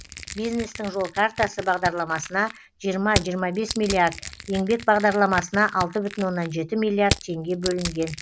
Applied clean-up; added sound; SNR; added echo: none; Crushing; 10 dB; none.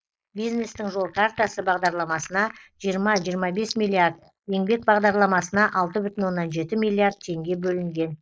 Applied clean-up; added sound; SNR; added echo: neural mask model Resemble Enhance denoiser.